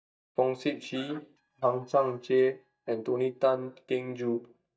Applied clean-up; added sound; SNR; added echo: neural mask model DeepFilterNet 3.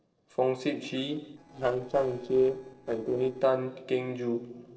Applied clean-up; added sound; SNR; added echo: neural separator model SepFormer DNS4.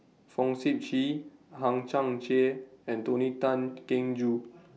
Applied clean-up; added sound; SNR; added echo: none; none; none; none.